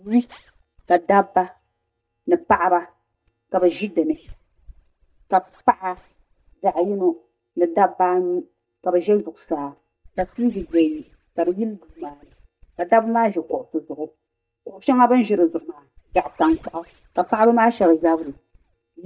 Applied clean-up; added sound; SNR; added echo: neural mask model DeepFilterNet 3.